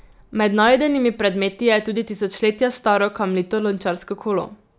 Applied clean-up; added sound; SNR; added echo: none; none; none; none.